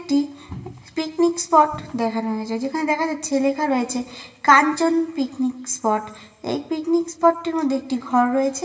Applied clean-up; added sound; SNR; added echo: none; none; none; reverberation time 0.9 s.